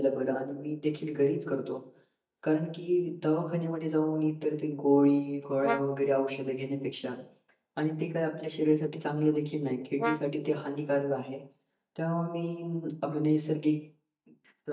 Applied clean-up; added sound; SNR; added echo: neural mask model DeepFilterNet 3.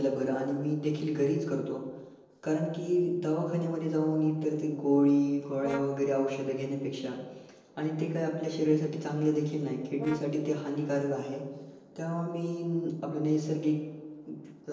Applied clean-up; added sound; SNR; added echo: neural separator model SepFormer DNS4.